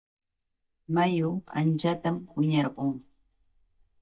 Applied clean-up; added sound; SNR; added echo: neural mask model DeepFilterNet 3.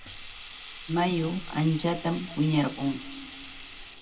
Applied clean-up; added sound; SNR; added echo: none; Sink (filling or washing); 13 dB; reverberation time 1.8 s.